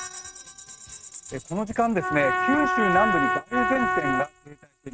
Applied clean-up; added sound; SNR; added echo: neural mask model RNNoise.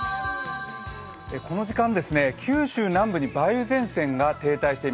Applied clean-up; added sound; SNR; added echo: none; none; none; none.